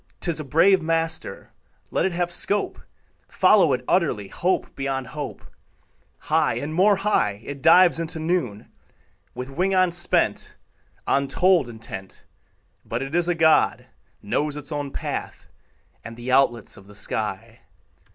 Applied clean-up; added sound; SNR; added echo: none; none; none; none.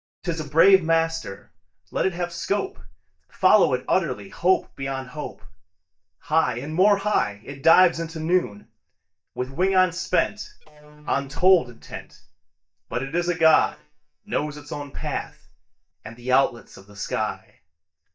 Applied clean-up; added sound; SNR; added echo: neural mask model DeepFilterNet 3.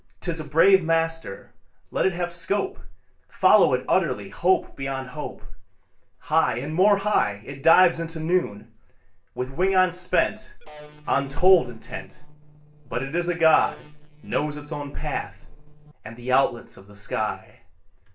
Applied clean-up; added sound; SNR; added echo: neural separator model SepFormer DNS4.